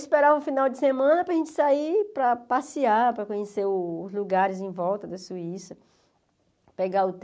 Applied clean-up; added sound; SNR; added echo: none; none; none; none.